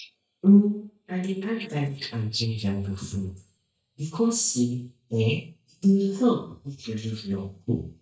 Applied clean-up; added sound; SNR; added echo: neural mask model DeepFilterNet 3.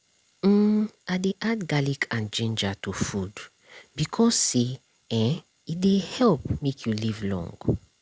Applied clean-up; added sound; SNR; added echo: none; none; none; none.